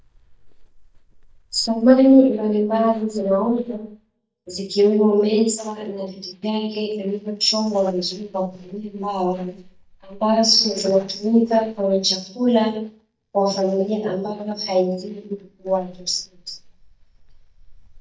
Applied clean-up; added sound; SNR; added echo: neural mask model DeepFilterNet 3.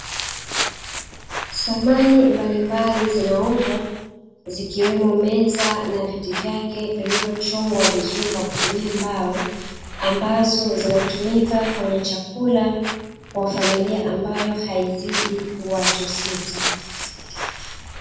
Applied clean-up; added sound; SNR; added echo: none; Walk, footsteps; 8 dB; reverberation time 1.2 s.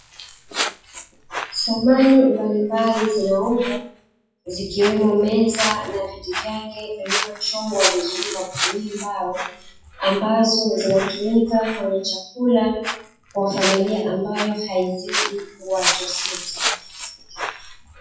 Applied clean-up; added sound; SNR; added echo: classical method WPE with log-MMSE.